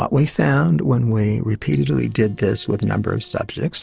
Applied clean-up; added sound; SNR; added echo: neural separator model SepFormer DNS4.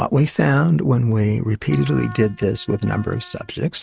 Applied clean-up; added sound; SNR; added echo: neural mask model RNNoise.